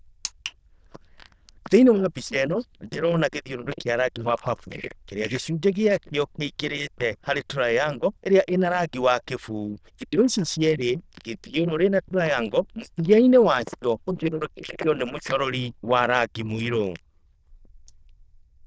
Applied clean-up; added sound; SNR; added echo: neural diffusion model UNIVERSE++.